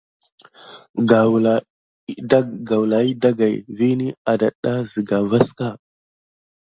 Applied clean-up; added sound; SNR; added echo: none; none; none; none.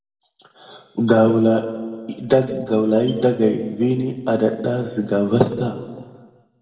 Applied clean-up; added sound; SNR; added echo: none; none; none; reverberation time 1.5 s.